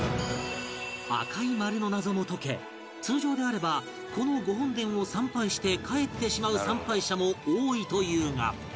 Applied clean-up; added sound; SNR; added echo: none; none; none; none.